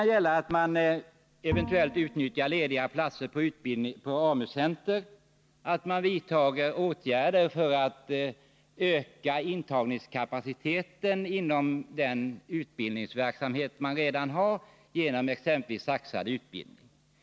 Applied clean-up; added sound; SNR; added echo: none; Bowed string instrument; 10 dB; none.